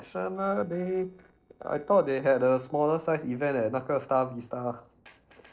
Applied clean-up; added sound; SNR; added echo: neural separator model SepFormer DNS4.